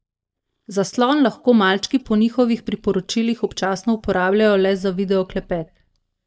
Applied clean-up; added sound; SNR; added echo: neural mask model DeepFilterNet 3.